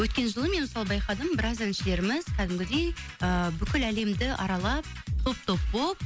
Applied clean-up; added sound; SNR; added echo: none; none; none; none.